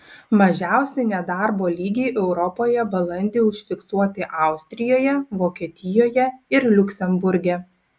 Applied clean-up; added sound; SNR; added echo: none; none; none; none.